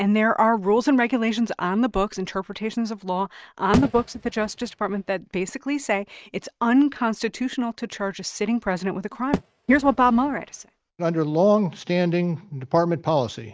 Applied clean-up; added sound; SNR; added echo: neural mask model RNNoise.